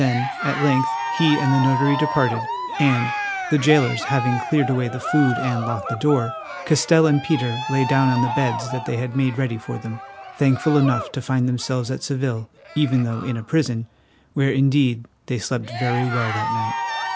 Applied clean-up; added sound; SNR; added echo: none; Cheering; 7 dB; none.